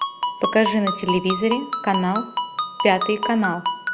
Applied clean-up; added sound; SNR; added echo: none; Ringtone; 4 dB; none.